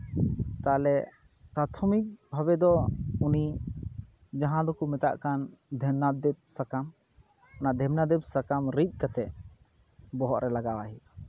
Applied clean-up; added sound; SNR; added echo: none; none; none; none.